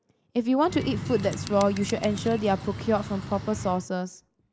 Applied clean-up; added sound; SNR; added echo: none; Bird; 9 dB; none.